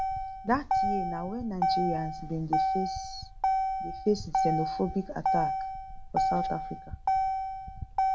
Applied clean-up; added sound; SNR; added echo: none; Motor vehicle (road); -4 dB; none.